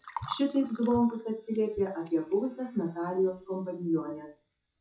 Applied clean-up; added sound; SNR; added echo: classical method WPE with log-MMSE.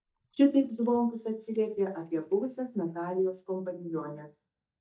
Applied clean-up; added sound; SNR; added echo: neural mask model DeepFilterNet 3.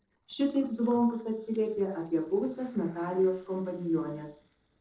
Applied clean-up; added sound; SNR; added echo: neural separator model SepFormer DNS4.